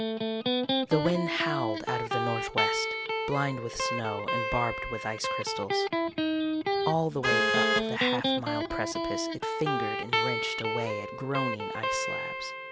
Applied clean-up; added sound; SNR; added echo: none; Vehicle horn, car horn, honking + Electric guitar; -3 dB; none.